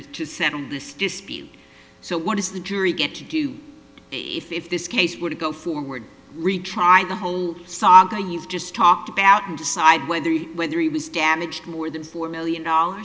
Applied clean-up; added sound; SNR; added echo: none; none; none; none.